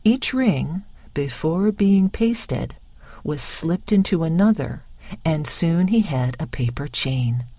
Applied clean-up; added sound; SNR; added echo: none; none; none; none.